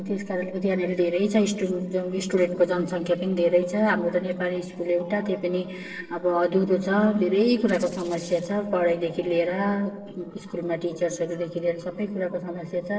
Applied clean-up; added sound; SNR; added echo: neural separator model SepFormer DNS4.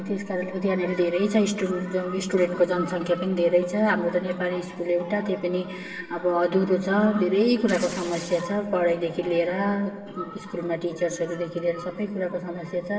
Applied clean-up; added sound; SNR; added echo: none; Tearing; 15 dB; reverberation time 1.3 s.